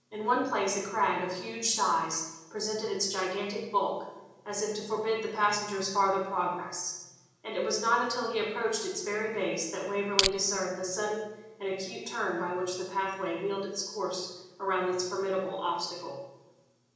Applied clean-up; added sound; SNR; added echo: none; Crushing; -3 dB; reverberation time 1.0 s.